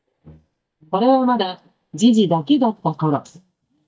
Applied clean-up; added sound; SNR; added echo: neural mask model DeepFilterNet 3.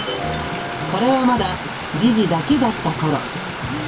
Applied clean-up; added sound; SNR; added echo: none; Stream; 8 dB; reverberation time 0.2 s.